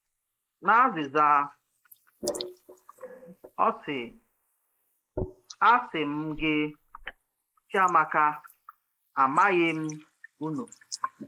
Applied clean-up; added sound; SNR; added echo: neural mask model Resemble Enhance denoiser.